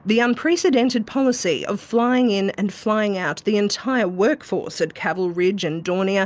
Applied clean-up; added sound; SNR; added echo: none; none; none; none.